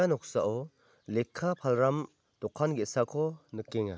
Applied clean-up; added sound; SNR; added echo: none; none; none; none.